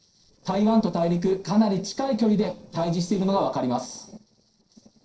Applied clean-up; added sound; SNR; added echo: neural separator model SepFormer DNS4.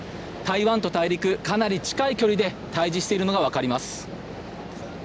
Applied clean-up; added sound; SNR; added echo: none; none; none; none.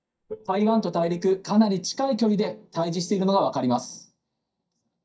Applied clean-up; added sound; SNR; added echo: neural mask model DeepFilterNet 3.